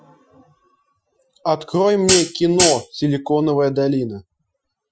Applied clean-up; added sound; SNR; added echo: classical method Wiener filter.